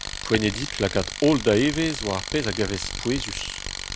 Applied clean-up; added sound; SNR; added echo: none; Tools; 8 dB; none.